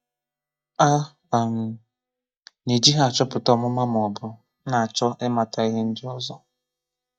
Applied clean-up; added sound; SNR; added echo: neural mask model DeepFilterNet 3.